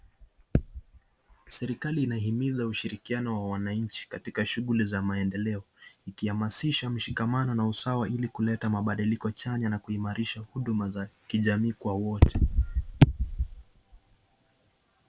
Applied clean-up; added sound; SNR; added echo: none; none; none; none.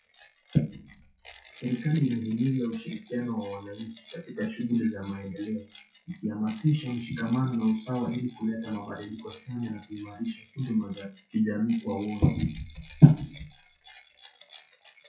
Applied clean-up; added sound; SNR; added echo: classical method WPE with log-MMSE.